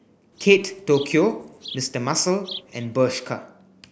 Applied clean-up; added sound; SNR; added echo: none; Insect; 19 dB; none.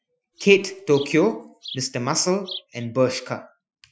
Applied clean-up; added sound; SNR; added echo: classical method Wiener filter.